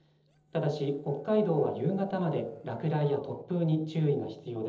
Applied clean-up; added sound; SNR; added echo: neural separator model SepFormer DNS4.